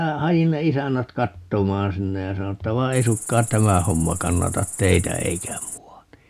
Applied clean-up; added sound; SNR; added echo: none; Cricket; 10 dB; none.